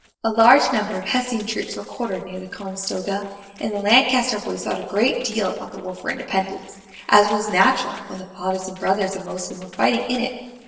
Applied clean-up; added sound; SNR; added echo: neural separator model SepFormer DNS4.